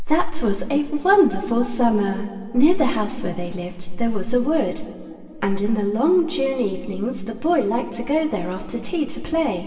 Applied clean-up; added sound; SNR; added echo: none; none; none; reverberation time 2.5 s.